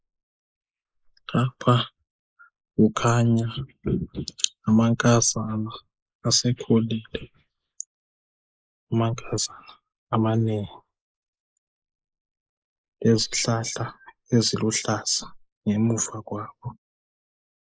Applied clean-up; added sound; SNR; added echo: neural mask model Resemble Enhance denoiser.